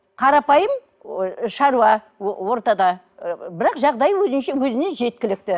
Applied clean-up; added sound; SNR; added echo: none; none; none; none.